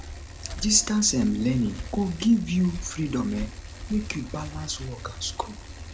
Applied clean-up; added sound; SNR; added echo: none; Bicycle; 11 dB; none.